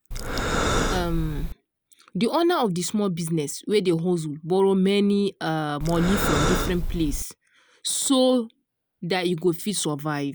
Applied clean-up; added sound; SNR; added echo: none; Breathing; 1 dB; none.